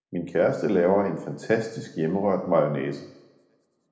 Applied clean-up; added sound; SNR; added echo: none; none; none; reverberation time 0.9 s.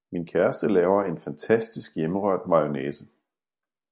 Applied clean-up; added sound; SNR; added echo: none; none; none; none.